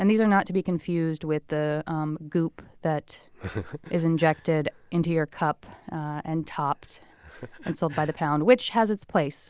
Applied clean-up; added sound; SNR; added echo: none; none; none; none.